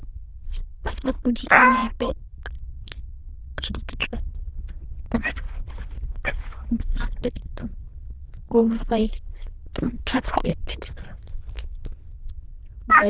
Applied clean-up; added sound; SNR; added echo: neural diffusion model UNIVERSE++.